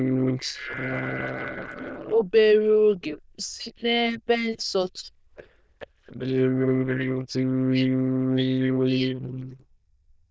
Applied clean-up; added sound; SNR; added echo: neural diffusion model UNIVERSE++.